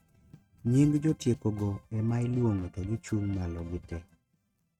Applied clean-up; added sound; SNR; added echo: neural mask model RNNoise.